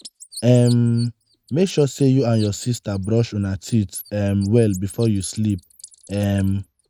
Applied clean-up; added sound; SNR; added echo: neural mask model RNNoise.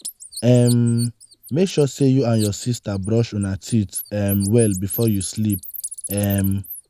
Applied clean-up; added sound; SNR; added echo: none; Bird; 13 dB; none.